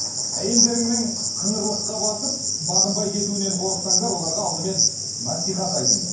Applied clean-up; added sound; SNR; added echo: none; Cricket; -3 dB; reverberation time 0.9 s.